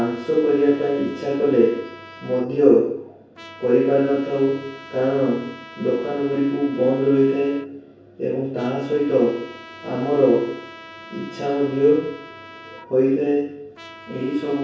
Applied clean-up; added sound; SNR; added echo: none; Trumpet; 20 dB; reverberation time 0.7 s.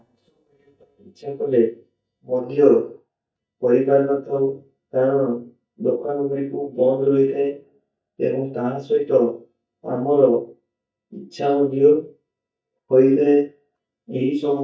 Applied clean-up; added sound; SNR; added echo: neural mask model DeepFilterNet 3.